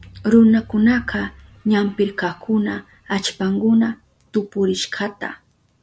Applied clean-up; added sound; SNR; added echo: none; none; none; none.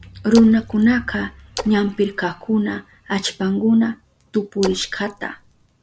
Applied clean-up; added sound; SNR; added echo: none; Splash, splatter; 16 dB; none.